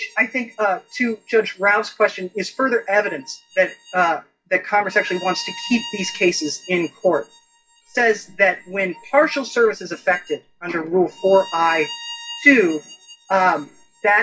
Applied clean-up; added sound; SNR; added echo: classical method WPE with log-MMSE.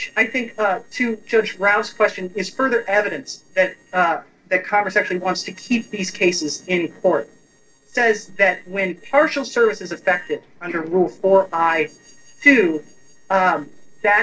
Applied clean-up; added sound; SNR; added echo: neural separator model SepFormer DNS4.